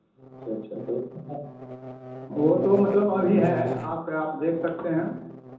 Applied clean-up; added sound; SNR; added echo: none; Buzz; 10 dB; reverberation time 0.6 s.